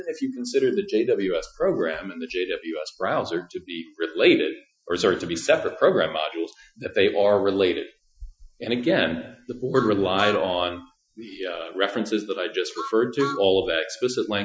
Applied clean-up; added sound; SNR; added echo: classical method Wiener filter.